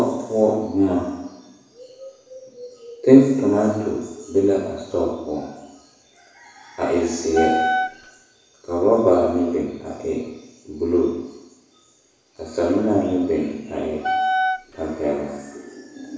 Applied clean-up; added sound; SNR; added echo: none; Wind instrument, woodwind instrument; 1 dB; reverberation time 1.0 s.